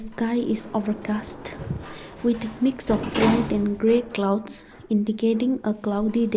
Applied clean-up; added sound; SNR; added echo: none; Sliding door; 10 dB; none.